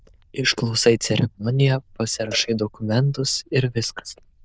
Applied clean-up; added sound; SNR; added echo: neural diffusion model UNIVERSE++.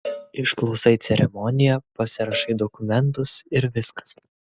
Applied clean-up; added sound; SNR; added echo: none; Cowbell; 17 dB; none.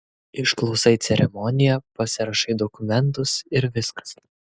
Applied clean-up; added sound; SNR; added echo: none; none; none; none.